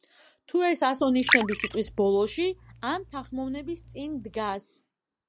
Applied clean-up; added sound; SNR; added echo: none; Liquid; 5 dB; none.